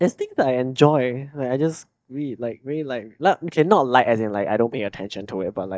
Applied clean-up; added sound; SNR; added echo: neural mask model DeepFilterNet 3.